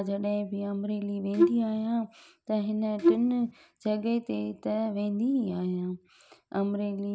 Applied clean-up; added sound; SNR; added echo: none; Wind instrument, woodwind instrument; -3 dB; none.